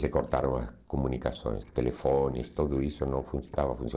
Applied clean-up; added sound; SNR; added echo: neural separator model SepFormer DNS4.